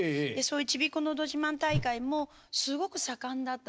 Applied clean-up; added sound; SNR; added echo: none; Whoosh, swoosh, swish; 7 dB; none.